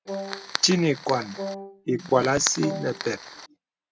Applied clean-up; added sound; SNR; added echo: none; Wind instrument, woodwind instrument + Fire; 9 dB; none.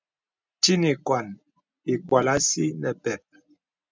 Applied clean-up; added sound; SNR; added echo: none; none; none; none.